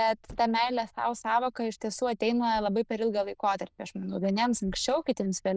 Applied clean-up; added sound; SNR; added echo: neural diffusion model UNIVERSE++.